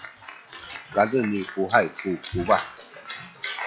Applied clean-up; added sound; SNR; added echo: classical method log-MMSE.